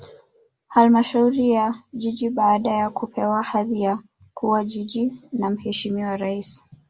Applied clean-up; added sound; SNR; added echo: none; none; none; none.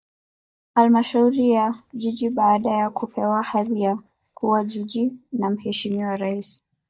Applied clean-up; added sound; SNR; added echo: neural mask model DeepFilterNet 3.